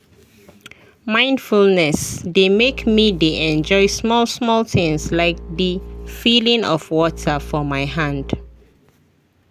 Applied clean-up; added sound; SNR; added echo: none; Bowed string instrument; 15 dB; none.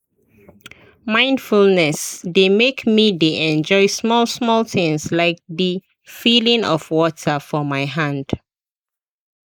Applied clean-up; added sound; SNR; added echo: neural mask model Resemble Enhance denoiser.